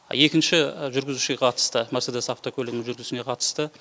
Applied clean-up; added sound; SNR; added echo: none; none; none; none.